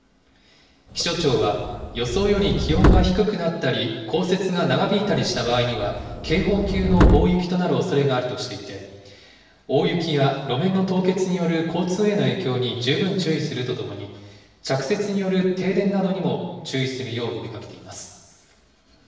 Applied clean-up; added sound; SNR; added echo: none; Subway, metro, underground; 0 dB; reverberation time 1.2 s.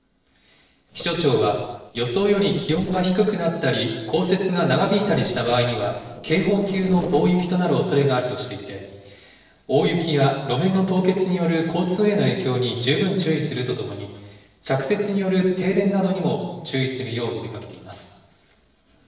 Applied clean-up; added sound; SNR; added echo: neural separator model SepFormer DNS4.